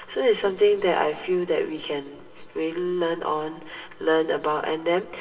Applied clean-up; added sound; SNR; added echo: none; none; none; reverberation time 2.8 s.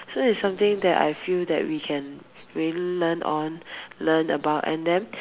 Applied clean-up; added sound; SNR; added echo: none; none; none; none.